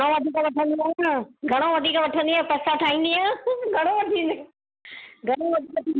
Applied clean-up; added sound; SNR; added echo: none; none; none; none.